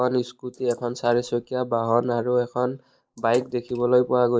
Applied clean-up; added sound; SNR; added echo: neural mask model Resemble Enhance denoiser.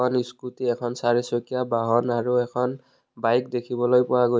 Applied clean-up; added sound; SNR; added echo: none; none; none; none.